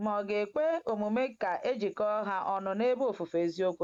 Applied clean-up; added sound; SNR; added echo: neural mask model Resemble Enhance denoiser.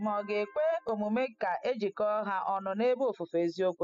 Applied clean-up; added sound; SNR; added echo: classical method spectral subtraction.